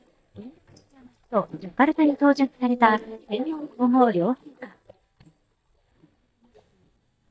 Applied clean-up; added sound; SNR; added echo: neural mask model DeepFilterNet 3.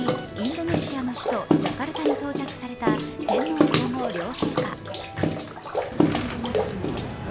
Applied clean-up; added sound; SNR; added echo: none; Bathtub (filling or washing) / Water / Splash, splatter; -5 dB; none.